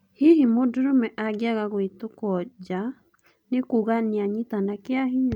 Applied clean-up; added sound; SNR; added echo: none; none; none; none.